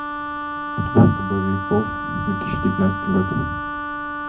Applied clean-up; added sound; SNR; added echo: none; Wind instrument, woodwind instrument; 5 dB; reverberation time 0.3 s.